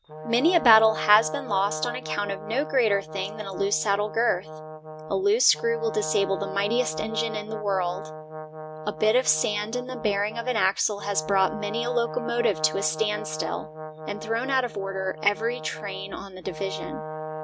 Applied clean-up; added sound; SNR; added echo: none; Brass instrument; 10 dB; none.